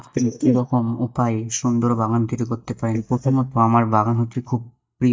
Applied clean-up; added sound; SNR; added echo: neural mask model DeepFilterNet 3.